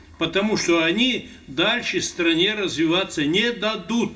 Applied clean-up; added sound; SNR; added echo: none; none; none; reverberation time 0.2 s.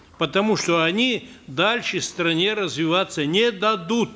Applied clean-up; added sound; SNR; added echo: none; none; none; none.